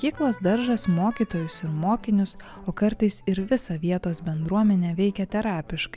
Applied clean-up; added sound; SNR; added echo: none; none; none; none.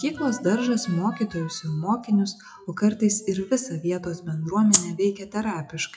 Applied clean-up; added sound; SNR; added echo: classical method WPE with log-MMSE.